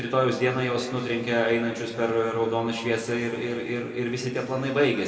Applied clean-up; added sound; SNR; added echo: none; none; none; reverberation time 2.2 s.